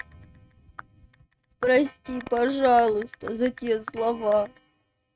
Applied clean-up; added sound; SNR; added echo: neural mask model RNNoise.